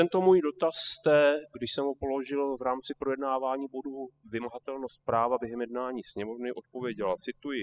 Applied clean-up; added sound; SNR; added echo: classical method spectral subtraction.